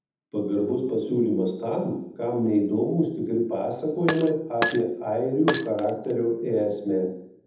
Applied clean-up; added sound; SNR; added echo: none; Glass; 6 dB; reverberation time 0.8 s.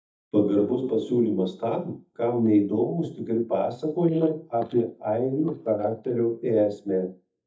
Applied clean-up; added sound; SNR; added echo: neural mask model DeepFilterNet 3.